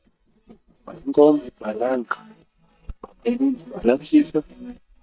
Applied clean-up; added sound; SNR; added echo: neural mask model DeepFilterNet 3.